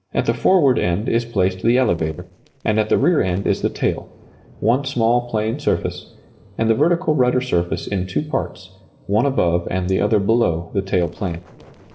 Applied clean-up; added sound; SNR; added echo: neural separator model SepFormer DNS4.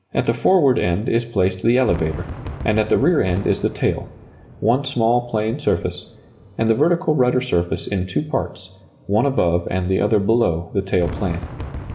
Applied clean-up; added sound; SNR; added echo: none; Fireworks; 16 dB; reverberation time 2.5 s.